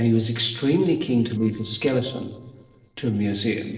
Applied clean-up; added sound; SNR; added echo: neural separator model SepFormer DNS4.